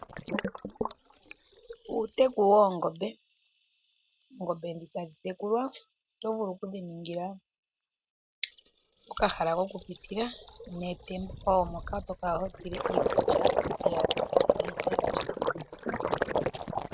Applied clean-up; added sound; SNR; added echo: neural mask model RNNoise.